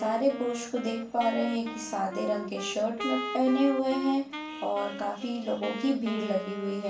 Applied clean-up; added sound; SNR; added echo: none; Wind instrument, woodwind instrument; 9 dB; reverberation time 0.3 s.